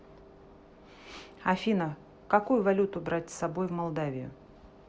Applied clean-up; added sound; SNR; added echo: none; none; none; none.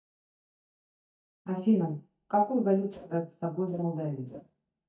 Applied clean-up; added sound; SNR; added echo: neural mask model DeepFilterNet 3.